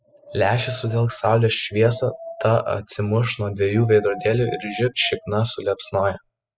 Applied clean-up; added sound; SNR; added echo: classical method spectral subtraction.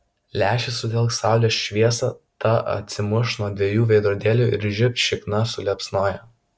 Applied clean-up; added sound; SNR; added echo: none; none; none; none.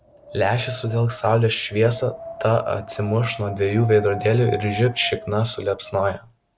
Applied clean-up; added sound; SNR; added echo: none; Wind; 15 dB; none.